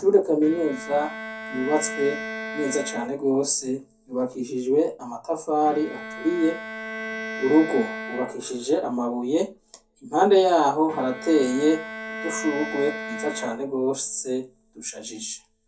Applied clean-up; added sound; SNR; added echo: none; Bowed string instrument; 12 dB; reverberation time 0.3 s.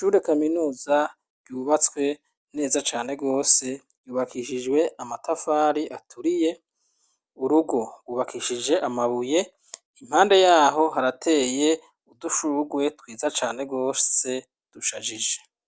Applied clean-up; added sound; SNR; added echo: none; none; none; none.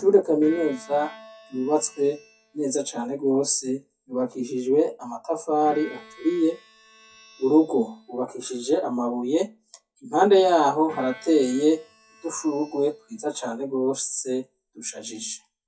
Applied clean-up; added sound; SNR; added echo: classical method WPE with log-MMSE.